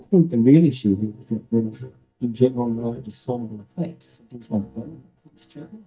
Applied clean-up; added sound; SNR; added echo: neural mask model DeepFilterNet 3.